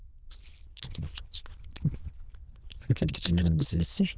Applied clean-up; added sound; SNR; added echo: neural diffusion model UNIVERSE++.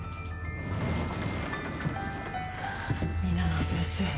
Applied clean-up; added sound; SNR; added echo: none; none; none; none.